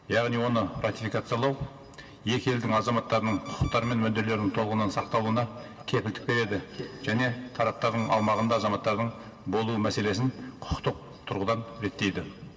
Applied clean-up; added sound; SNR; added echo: none; Alarm; 19 dB; reverberation time 2.2 s.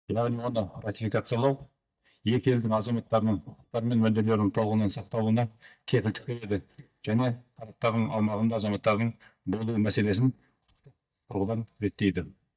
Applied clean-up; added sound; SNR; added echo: neural mask model DeepFilterNet 3.